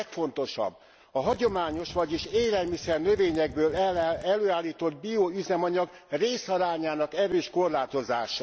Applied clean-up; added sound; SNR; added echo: none; Mechanisms; 18 dB; none.